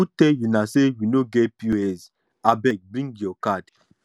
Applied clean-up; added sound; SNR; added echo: none; none; none; none.